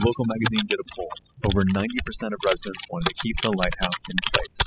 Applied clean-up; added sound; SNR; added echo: classical method spectral subtraction.